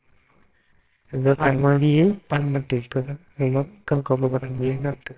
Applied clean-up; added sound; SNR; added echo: neural separator model SepFormer WHAMR!.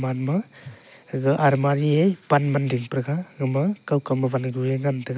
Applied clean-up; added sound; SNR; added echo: none; none; none; none.